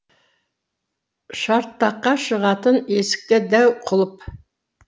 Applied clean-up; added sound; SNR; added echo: none; none; none; none.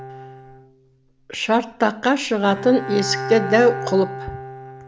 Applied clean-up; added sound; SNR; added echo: none; Bowed string instrument; 11 dB; none.